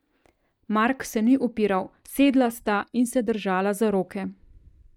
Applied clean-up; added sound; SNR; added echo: neural mask model DeepFilterNet 3.